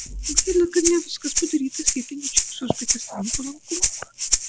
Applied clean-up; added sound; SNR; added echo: none; Rattle (instrument); -1 dB; none.